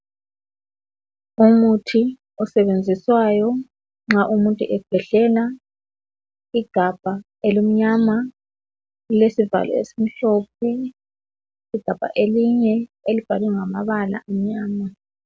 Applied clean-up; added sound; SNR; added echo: none; none; none; none.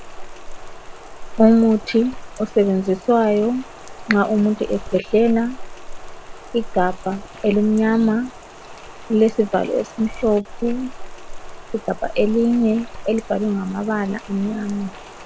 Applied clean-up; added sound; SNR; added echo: none; Rain; 12 dB; none.